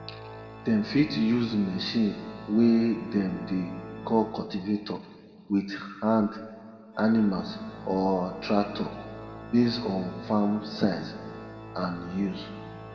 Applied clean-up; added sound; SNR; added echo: none; Organ; 14 dB; reverberation time 1.8 s.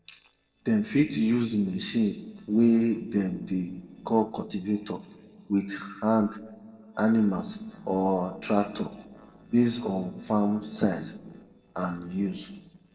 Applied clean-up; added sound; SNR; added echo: neural separator model SepFormer DNS4.